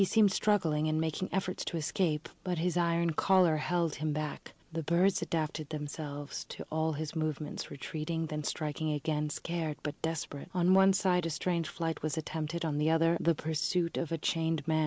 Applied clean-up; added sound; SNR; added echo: none; none; none; none.